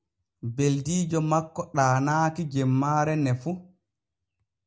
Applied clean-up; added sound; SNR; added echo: none; none; none; none.